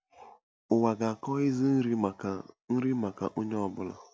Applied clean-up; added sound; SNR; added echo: none; none; none; none.